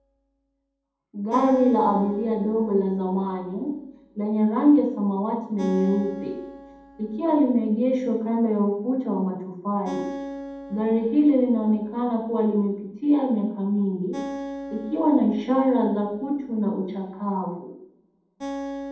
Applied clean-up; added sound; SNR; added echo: none; Acoustic guitar; 15 dB; reverberation time 0.8 s.